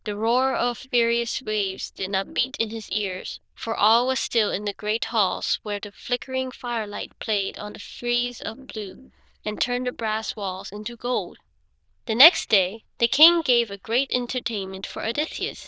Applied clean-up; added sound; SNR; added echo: neural diffusion model UNIVERSE++.